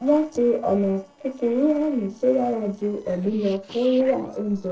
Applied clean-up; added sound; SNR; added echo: neural separator model SepFormer DNS4.